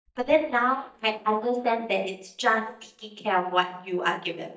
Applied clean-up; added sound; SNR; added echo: neural mask model DeepFilterNet 3.